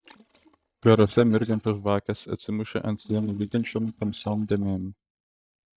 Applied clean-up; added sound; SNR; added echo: neural mask model DeepFilterNet 3.